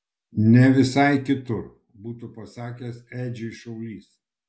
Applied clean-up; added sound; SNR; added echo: none; none; none; none.